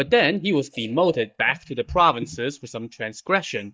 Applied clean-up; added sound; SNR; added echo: neural mask model DeepFilterNet 3.